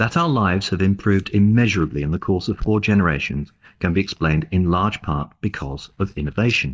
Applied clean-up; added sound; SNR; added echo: neural mask model DeepFilterNet 3.